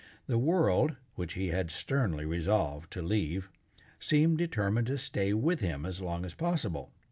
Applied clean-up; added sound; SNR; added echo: none; none; none; none.